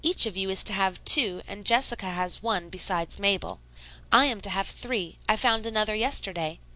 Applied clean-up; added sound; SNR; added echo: none; none; none; none.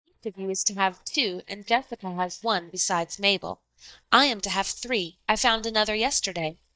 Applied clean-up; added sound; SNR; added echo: neural mask model DeepFilterNet 3.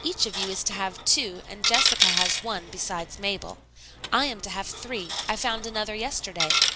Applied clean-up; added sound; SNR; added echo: none; Coin (dropping); 0 dB; none.